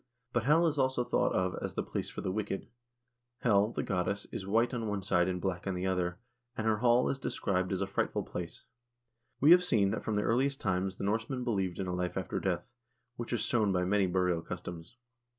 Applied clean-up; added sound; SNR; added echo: none; none; none; none.